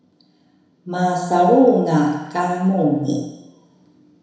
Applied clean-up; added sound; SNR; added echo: none; none; none; reverberation time 1.0 s.